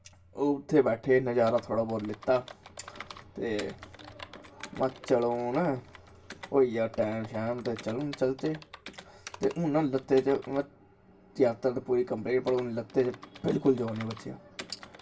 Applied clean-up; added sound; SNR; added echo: none; Computer keyboard; 20 dB; reverberation time 0.2 s.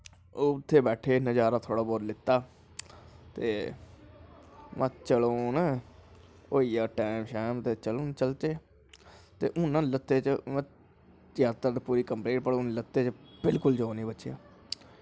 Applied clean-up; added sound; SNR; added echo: none; none; none; none.